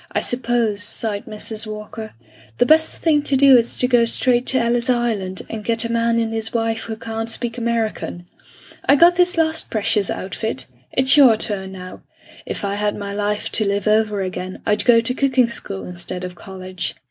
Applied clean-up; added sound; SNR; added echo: none; none; none; none.